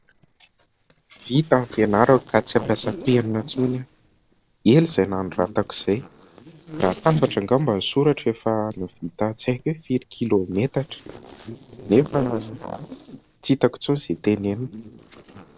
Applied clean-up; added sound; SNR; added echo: neural separator model SepFormer DNS4.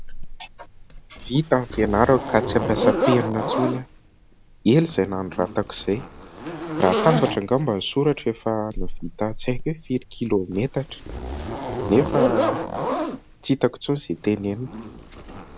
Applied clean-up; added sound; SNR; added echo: none; Zipper (clothing); 5 dB; none.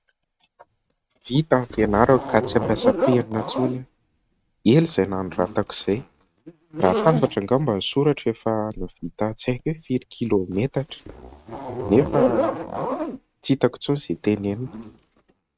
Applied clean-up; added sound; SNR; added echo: neural mask model RNNoise.